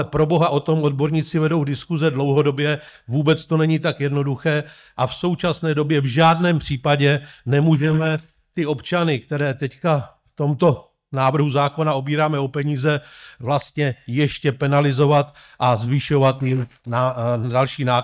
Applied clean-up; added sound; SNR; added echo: neural mask model DeepFilterNet 3.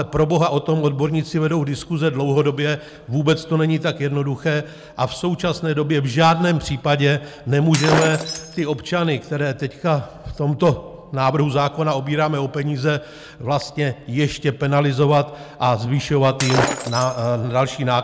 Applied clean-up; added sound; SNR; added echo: none; Shatter; 6 dB; none.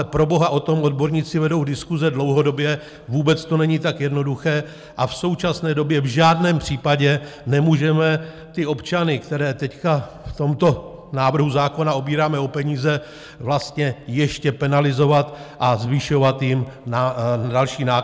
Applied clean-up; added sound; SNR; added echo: none; none; none; none.